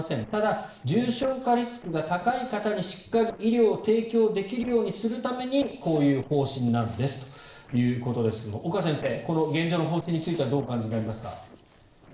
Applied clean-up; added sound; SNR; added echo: neural separator model SepFormer DNS4.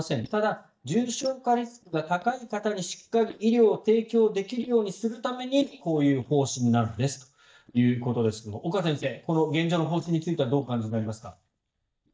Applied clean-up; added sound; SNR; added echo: neural mask model DeepFilterNet 3.